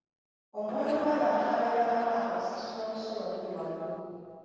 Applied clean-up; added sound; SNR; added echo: neural separator model SepFormer DNS4.